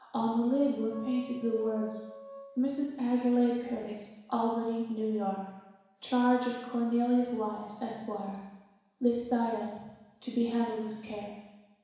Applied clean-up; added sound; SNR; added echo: none; Wind instrument, woodwind instrument; 17 dB; reverberation time 1.1 s.